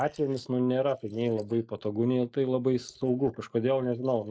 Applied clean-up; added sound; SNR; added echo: neural mask model Resemble Enhance denoiser.